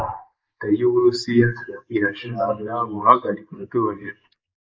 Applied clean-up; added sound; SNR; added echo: neural mask model Resemble Enhance denoiser.